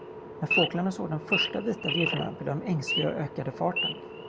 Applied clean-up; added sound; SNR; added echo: none; Idling / Wild animals; 2 dB; none.